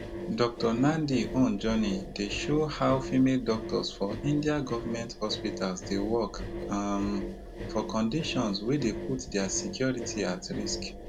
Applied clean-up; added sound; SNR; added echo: none; Engine; 8 dB; none.